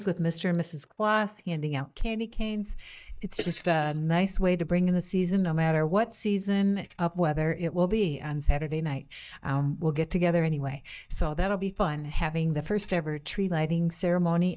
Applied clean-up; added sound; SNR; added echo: neural mask model DeepFilterNet 3.